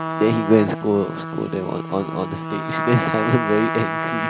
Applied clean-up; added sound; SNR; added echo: none; Trumpet; 4 dB; none.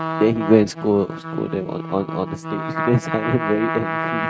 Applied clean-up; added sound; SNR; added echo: neural mask model RNNoise.